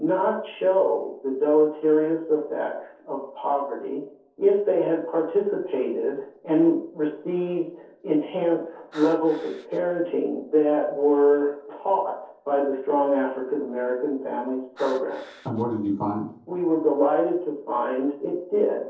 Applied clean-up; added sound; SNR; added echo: neural separator model SepFormer DNS4.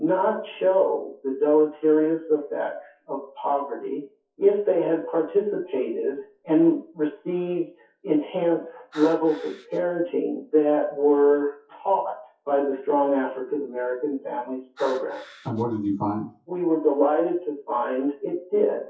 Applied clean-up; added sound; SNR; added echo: classical method WPE with log-MMSE.